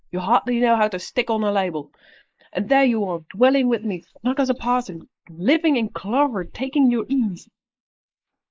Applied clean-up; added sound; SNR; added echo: neural mask model Resemble Enhance denoiser.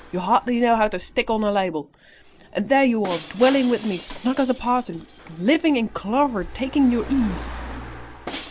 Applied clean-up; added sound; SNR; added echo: none; Car + Shatter; 13 dB; none.